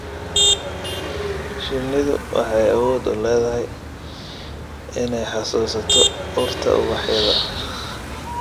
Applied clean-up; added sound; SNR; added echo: none; Motor vehicle (road); 3 dB; none.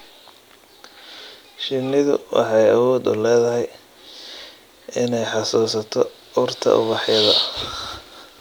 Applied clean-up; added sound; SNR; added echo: none; none; none; none.